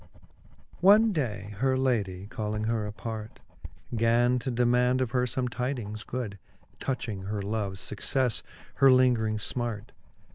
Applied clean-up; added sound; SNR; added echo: none; Writing; 14 dB; none.